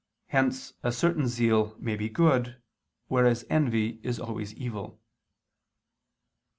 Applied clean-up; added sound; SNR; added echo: none; none; none; none.